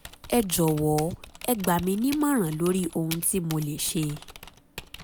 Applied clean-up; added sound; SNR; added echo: none; Typing; 17 dB; none.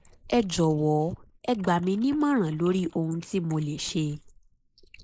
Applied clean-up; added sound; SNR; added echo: neural mask model Resemble Enhance denoiser.